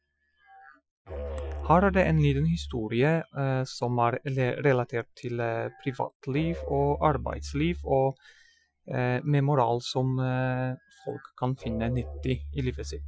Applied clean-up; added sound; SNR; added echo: classical method Wiener filter.